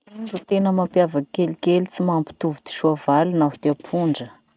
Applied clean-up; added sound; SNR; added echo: none; none; none; none.